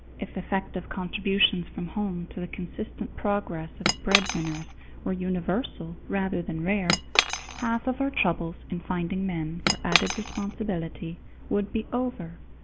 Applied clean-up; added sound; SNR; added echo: none; Cutlery, silverware / Chink, clink; 2 dB; none.